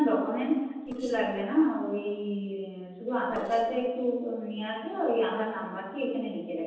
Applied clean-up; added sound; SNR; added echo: neural separator model SepFormer DNS4.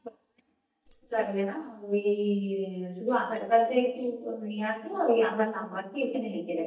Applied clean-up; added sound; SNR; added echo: neural mask model DeepFilterNet 3.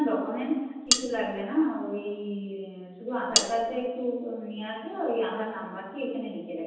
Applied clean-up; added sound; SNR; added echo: none; Cutlery, silverware; -3 dB; reverberation time 1.1 s.